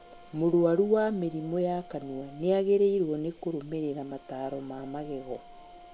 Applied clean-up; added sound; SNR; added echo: none; Cricket + Brass instrument; 20 dB; none.